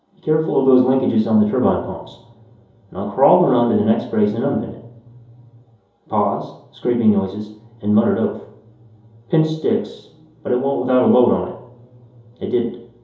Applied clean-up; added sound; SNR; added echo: none; none; none; reverberation time 2.8 s.